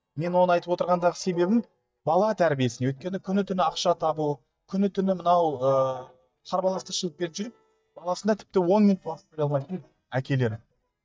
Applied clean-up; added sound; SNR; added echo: neural mask model DeepFilterNet 3.